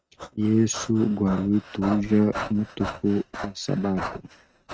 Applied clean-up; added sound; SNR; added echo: neural mask model RNNoise.